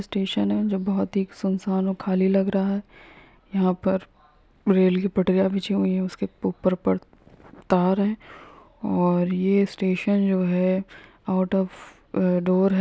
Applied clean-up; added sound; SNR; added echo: none; none; none; none.